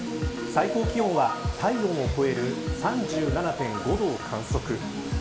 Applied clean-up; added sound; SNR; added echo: none; Domestic sounds, home sounds; 13 dB; reverberation time 0.4 s.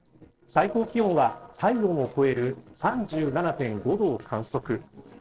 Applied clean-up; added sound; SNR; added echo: neural separator model SepFormer DNS4.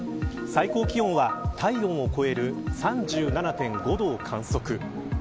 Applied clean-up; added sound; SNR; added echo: none; none; none; none.